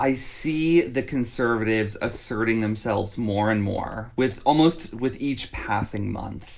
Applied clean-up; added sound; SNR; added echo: none; Liquid; 18 dB; none.